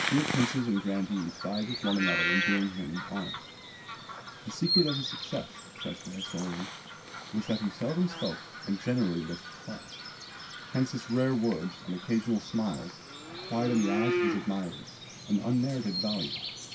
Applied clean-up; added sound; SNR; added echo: none; Bird vocalization, bird call, bird song; 5 dB; reverberation time 0.2 s.